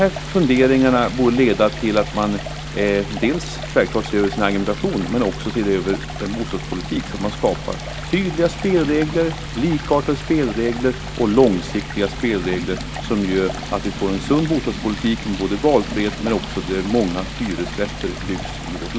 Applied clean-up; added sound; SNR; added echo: none; Stream; 12 dB; none.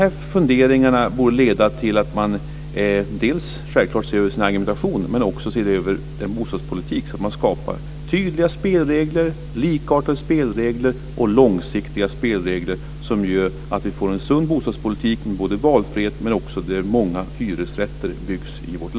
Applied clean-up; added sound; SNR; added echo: none; none; none; none.